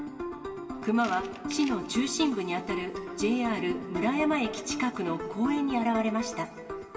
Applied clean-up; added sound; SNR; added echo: none; Tools; 20 dB; reverberation time 1.8 s.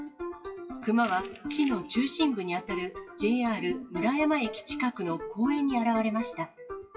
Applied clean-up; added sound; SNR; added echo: classical method WPE with log-MMSE.